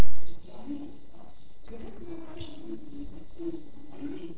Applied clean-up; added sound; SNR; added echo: neural separator model SepFormer DNS4.